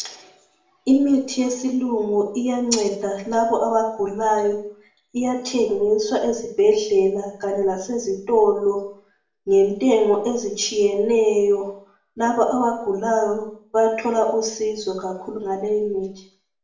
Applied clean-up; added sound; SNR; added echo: none; none; none; reverberation time 0.5 s.